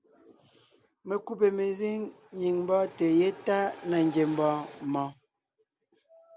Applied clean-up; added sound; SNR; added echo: none; none; none; none.